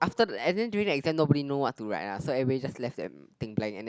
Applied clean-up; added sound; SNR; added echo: none; none; none; none.